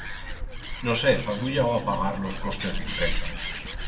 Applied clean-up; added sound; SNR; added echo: none; Animal; 3 dB; reverberation time 2.1 s.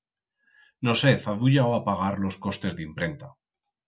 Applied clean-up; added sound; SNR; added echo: none; none; none; none.